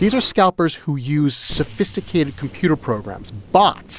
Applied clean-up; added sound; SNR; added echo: none; Explosion; 18 dB; none.